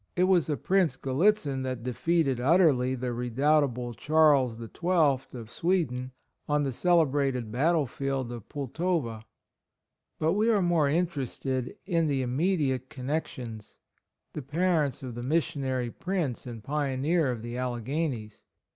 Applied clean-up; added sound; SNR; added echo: none; none; none; none.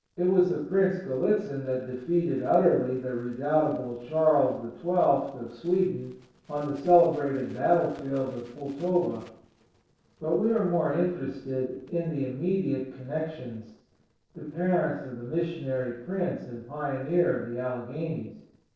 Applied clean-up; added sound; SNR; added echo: neural separator model SepFormer DNS4.